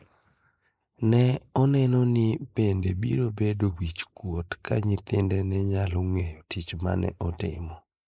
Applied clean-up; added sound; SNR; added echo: neural mask model Resemble Enhance denoiser.